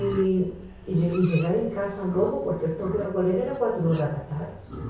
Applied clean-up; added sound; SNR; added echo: none; Livestock, farm animals, working animals; 15 dB; reverberation time 0.6 s.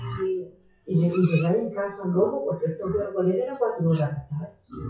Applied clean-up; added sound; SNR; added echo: classical method WPE with log-MMSE.